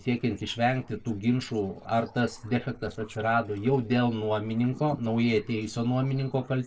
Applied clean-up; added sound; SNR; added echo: neural separator model SepFormer DNS4.